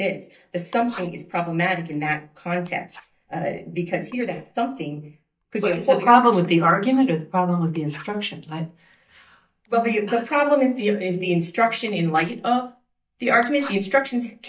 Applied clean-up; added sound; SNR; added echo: neural mask model DeepFilterNet 3.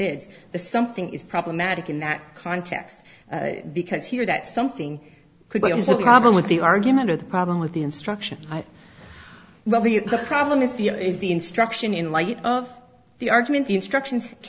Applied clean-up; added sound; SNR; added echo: none; none; none; none.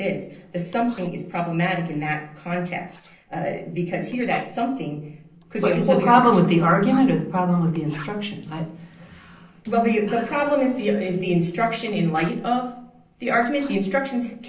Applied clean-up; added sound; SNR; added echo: neural separator model SepFormer DNS4.